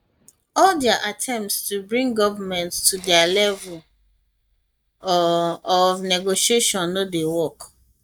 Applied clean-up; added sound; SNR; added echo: neural mask model DeepFilterNet 3.